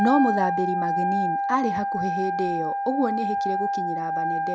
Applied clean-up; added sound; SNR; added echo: none; Wind instrument, woodwind instrument; -1 dB; none.